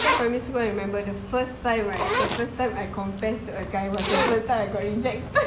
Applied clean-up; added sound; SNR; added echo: none; Zipper (clothing); 4 dB; none.